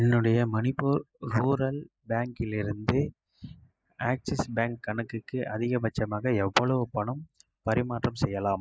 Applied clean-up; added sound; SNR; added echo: neural mask model Resemble Enhance denoiser.